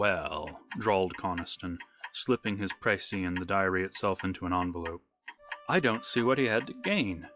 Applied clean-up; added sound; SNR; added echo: classical method log-MMSE.